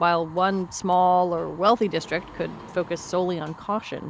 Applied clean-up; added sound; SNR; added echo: none; Sliding door + Fire; 20 dB; none.